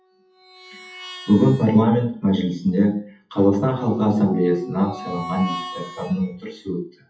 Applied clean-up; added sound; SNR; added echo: classical method WPE with log-MMSE.